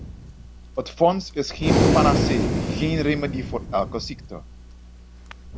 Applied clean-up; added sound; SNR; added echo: none; Breathing; -1 dB; none.